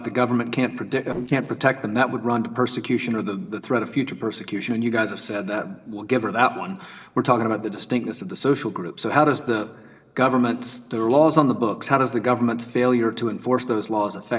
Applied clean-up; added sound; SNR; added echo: neural separator model SepFormer DNS4.